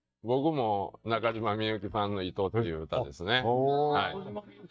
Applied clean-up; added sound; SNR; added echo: neural mask model DeepFilterNet 3.